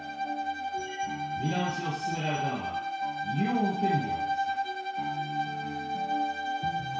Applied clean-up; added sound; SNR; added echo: none; Bowed string instrument; -3 dB; reverberation time 0.6 s.